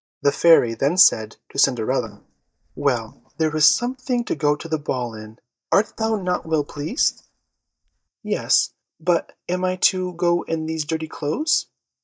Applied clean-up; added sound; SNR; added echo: neural mask model DeepFilterNet 3.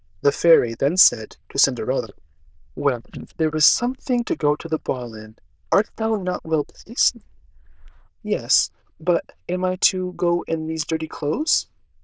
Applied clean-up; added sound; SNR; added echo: neural diffusion model UNIVERSE++.